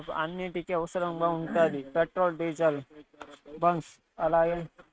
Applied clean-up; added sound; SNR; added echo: neural mask model RNNoise.